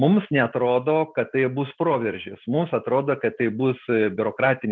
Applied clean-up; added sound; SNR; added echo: none; none; none; none.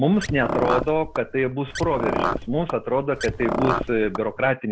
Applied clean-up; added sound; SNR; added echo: none; Car; 4 dB; none.